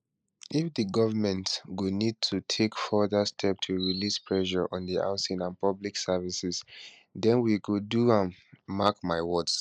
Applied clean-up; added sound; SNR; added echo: neural mask model Resemble Enhance denoiser.